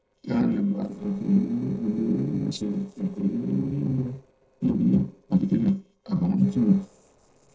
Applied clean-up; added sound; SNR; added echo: neural separator model SepFormer DNS4.